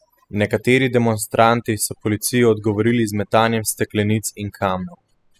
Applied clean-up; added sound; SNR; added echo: classical method spectral subtraction.